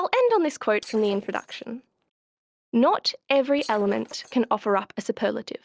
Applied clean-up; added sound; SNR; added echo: neural separator model SepFormer DNS4.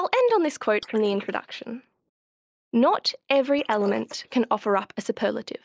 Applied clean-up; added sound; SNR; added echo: neural mask model Resemble Enhance denoiser.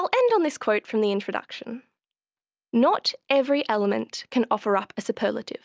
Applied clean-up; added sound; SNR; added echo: none; none; none; none.